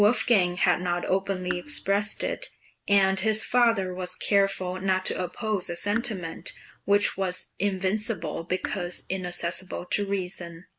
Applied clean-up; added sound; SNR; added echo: none; Raindrop / Drip; 15 dB; none.